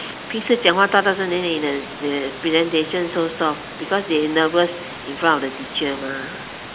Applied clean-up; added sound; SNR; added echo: none; Water; 13 dB; none.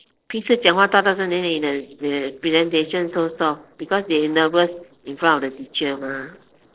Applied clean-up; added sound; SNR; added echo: neural separator model SepFormer DNS4.